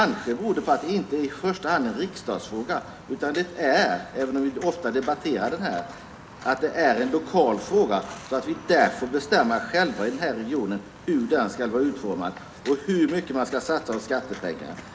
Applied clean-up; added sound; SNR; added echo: none; Walk, footsteps; 18 dB; reverberation time 0.3 s.